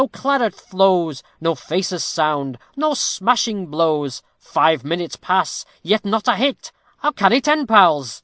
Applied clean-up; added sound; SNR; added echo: none; none; none; none.